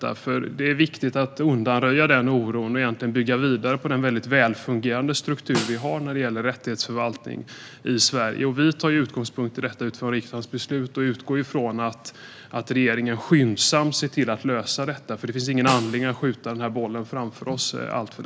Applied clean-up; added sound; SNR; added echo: none; Snare drum; 11 dB; none.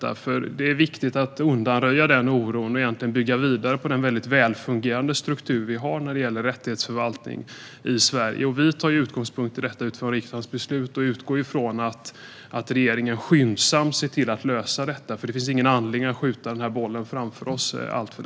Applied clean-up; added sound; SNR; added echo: none; none; none; none.